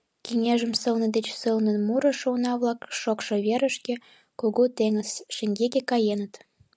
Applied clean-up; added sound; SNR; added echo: none; none; none; none.